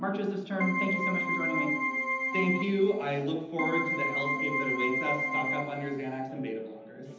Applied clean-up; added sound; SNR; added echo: none; Keyboard (musical); -1 dB; reverberation time 0.9 s.